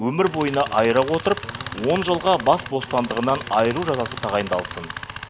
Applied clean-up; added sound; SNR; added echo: none; Tools; 10 dB; none.